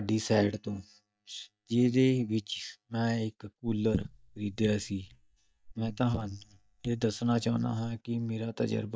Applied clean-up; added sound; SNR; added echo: neural mask model DeepFilterNet 3.